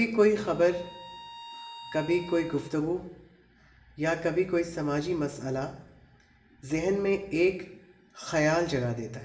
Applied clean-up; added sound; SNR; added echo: none; Bowed string instrument; 17 dB; reverberation time 0.7 s.